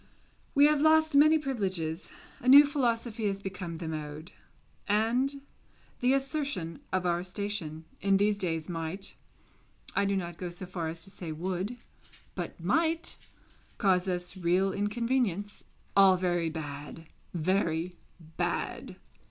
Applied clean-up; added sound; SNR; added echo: none; none; none; none.